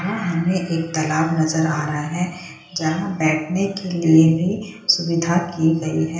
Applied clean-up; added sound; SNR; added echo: none; none; none; reverberation time 0.8 s.